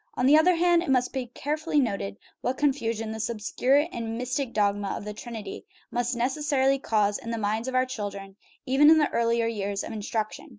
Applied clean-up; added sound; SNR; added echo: none; none; none; none.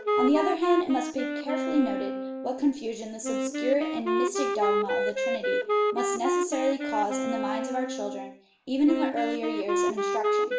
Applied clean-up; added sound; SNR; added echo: none; Wind instrument, woodwind instrument; -1 dB; reverberation time 0.5 s.